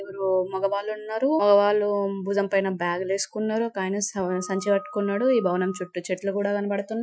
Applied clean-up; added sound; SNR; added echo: classical method Wiener filter.